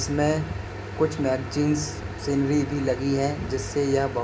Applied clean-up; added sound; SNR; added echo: none; none; none; reverberation time 0.3 s.